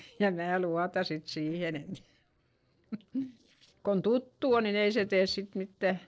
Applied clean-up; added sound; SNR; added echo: neural separator model SepFormer DNS4.